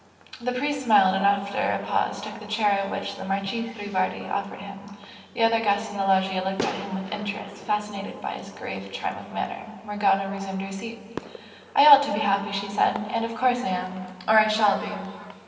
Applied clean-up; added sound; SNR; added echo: none; Fireworks; 18 dB; reverberation time 2.7 s.